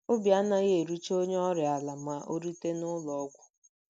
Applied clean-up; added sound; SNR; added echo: none; none; none; none.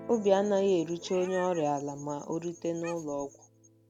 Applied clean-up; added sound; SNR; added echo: none; Guitar + Meow; 19 dB; none.